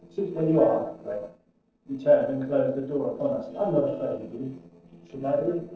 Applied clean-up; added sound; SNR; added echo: neural separator model SepFormer DNS4.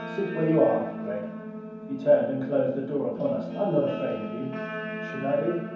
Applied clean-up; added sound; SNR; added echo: none; Guitar; 9 dB; reverberation time 0.9 s.